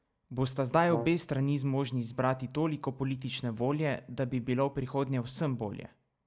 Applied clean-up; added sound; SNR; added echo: none; Brass instrument; 12 dB; none.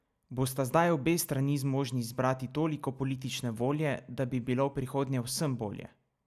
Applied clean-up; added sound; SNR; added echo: none; none; none; none.